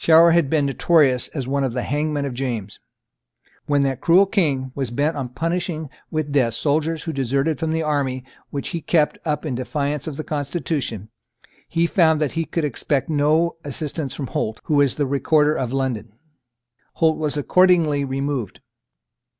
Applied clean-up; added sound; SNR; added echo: none; none; none; none.